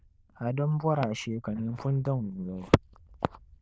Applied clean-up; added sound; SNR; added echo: neural diffusion model UNIVERSE++.